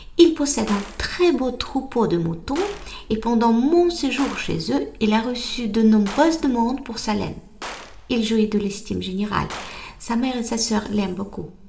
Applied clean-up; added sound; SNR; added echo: none; Gunshot, gunfire; 20 dB; reverberation time 1.2 s.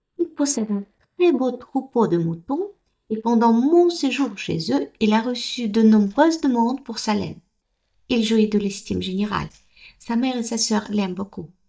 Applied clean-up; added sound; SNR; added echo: neural mask model DeepFilterNet 3.